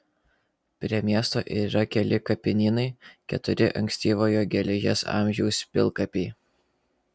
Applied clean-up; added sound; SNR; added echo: none; none; none; none.